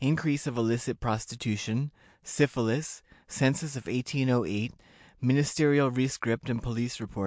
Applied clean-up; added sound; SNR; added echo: none; none; none; none.